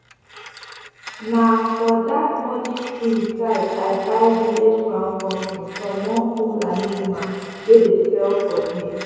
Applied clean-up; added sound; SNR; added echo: none; Telephone; 19 dB; reverberation time 2.2 s.